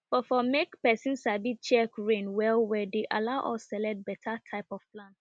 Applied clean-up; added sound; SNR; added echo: none; none; none; none.